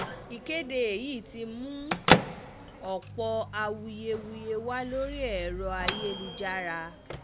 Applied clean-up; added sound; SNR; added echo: none; Microwave oven / Bell; -1 dB; none.